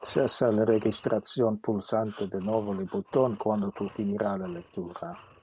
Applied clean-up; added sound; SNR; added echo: neural mask model RNNoise.